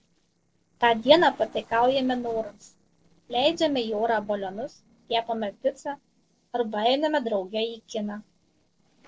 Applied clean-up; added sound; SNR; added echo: neural separator model SepFormer DNS4.